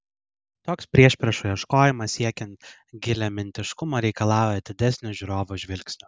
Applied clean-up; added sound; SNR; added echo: none; none; none; none.